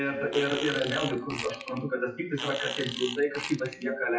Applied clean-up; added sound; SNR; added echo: classical method WPE with log-MMSE.